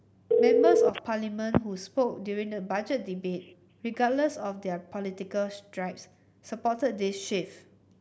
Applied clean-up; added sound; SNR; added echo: none; Telephone; 1 dB; none.